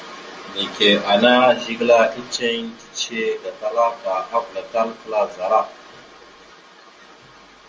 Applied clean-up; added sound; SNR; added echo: none; none; none; reverberation time 0.2 s.